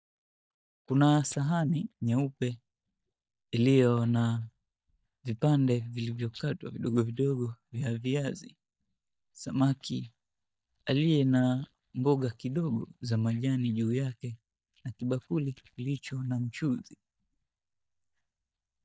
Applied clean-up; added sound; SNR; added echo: neural mask model DeepFilterNet 3.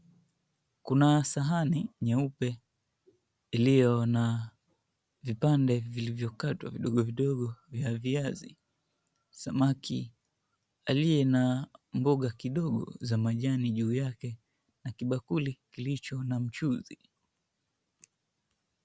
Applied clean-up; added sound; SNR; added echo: none; none; none; none.